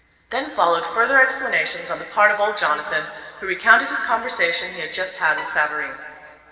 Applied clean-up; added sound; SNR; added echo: none; Bowed string instrument; 15 dB; reverberation time 2.4 s.